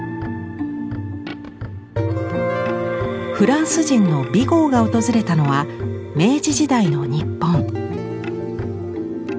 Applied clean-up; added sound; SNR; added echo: none; none; none; none.